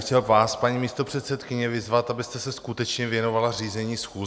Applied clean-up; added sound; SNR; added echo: none; none; none; none.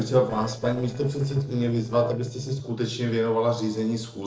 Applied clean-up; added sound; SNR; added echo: neural separator model SepFormer DNS4.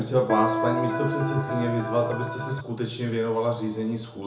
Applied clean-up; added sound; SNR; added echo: none; Electric guitar; 2 dB; reverberation time 0.5 s.